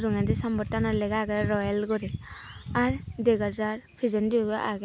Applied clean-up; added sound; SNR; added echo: none; none; none; none.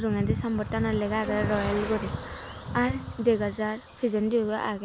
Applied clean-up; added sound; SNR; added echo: none; Bowed string instrument + Car passing by; 12 dB; none.